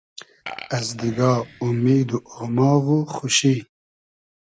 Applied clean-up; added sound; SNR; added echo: none; Burping, eructation; 18 dB; none.